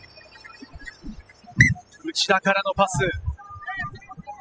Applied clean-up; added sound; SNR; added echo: classical method spectral subtraction.